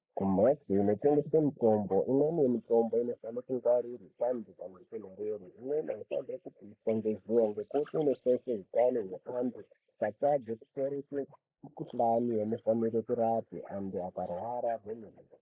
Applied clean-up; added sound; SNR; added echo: neural mask model Resemble Enhance denoiser.